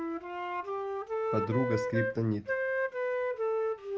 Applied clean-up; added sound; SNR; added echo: none; Wind instrument, woodwind instrument; -3 dB; none.